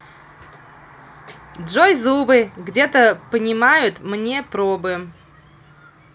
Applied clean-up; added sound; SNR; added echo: none; none; none; none.